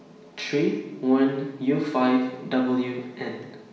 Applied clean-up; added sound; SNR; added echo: none; none; none; reverberation time 1.0 s.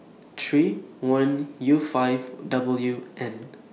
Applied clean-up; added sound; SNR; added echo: none; none; none; none.